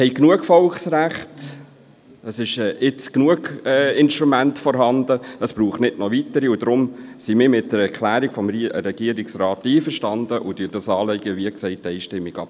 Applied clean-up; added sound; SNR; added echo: none; none; none; none.